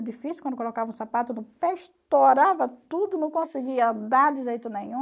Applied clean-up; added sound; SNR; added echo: neural mask model Resemble Enhance denoiser.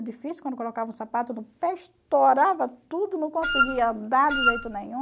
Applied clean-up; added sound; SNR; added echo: none; Wind instrument, woodwind instrument; -1 dB; none.